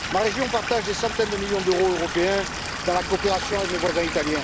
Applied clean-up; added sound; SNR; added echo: none; Stream / Liquid; 5 dB; none.